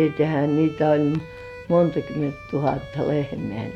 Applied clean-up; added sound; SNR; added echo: none; Bowed string instrument; 17 dB; none.